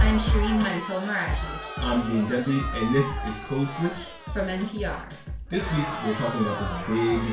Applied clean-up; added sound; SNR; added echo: none; Crowd; 10 dB; reverberation time 0.4 s.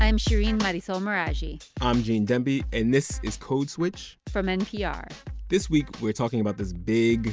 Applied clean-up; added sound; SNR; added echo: none; none; none; none.